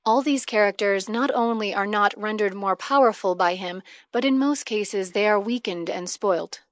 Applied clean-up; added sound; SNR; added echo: neural mask model Resemble Enhance denoiser.